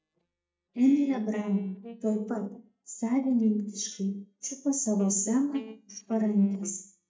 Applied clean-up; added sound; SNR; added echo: neural mask model DeepFilterNet 3.